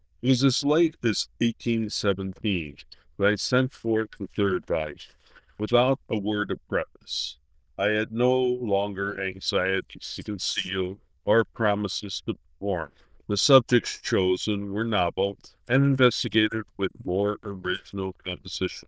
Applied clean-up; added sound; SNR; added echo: neural diffusion model UNIVERSE++.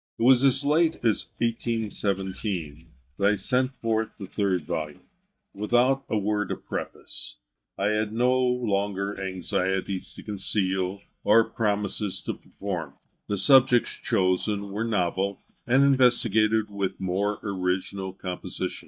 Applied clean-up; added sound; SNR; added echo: neural mask model DeepFilterNet 3.